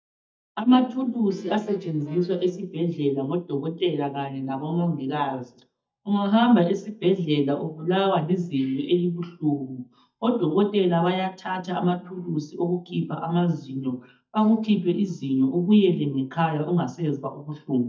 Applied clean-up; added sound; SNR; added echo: neural mask model DeepFilterNet 3.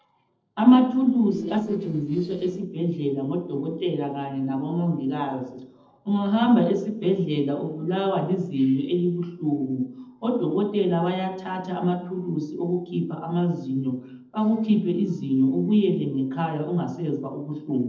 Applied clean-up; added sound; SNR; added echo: neural separator model SepFormer DNS4.